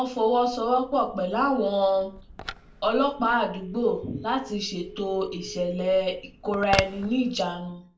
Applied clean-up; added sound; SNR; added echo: none; Telephone; 14 dB; reverberation time 0.3 s.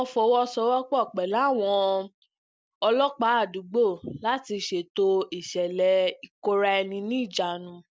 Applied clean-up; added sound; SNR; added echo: none; none; none; none.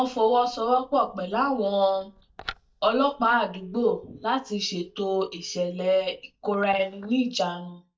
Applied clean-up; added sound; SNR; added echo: neural mask model DeepFilterNet 3.